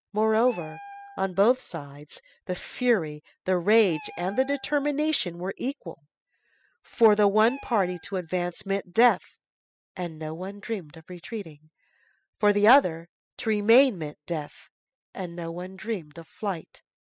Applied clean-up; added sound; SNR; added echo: classical method spectral subtraction.